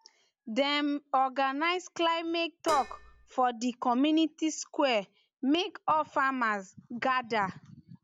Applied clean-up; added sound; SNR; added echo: none; Dishes, pots, and pans; 11 dB; none.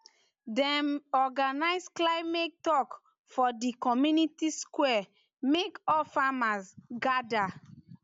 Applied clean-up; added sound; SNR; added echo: none; none; none; none.